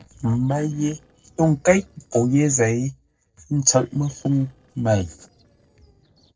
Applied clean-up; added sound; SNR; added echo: neural separator model SepFormer DNS4.